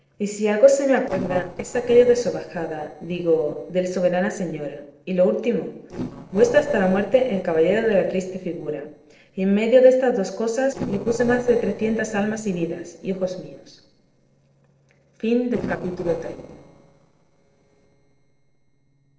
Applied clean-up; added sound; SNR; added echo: neural separator model SepFormer DNS4.